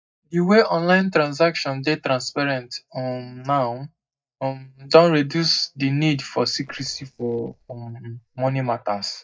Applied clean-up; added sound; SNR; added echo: neural mask model DeepFilterNet 3.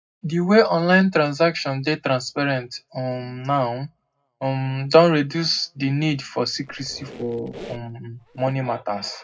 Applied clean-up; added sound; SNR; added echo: none; Squeak; 19 dB; reverberation time 0.3 s.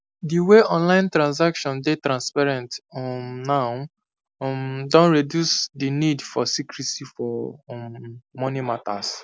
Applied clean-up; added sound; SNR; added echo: none; none; none; none.